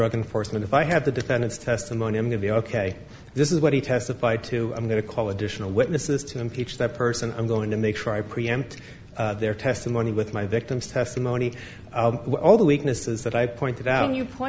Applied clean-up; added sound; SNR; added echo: none; none; none; none.